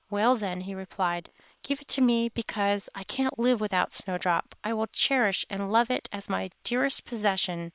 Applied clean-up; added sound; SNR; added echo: neural separator model SepFormer WHAM!.